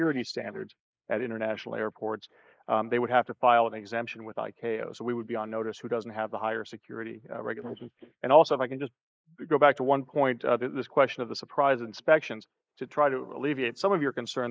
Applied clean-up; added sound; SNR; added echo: neural mask model Resemble Enhance denoiser.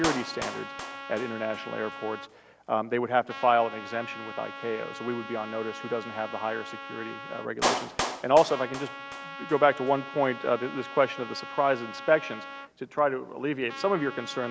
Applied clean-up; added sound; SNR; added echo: none; Clapping + Trumpet; 9 dB; none.